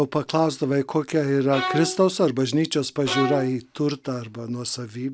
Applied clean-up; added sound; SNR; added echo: none; Bowed string instrument; 6 dB; none.